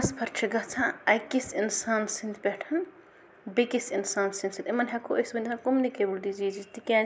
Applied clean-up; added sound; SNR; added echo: none; none; none; none.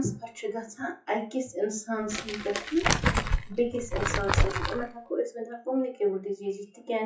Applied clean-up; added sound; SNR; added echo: classical method WPE with log-MMSE.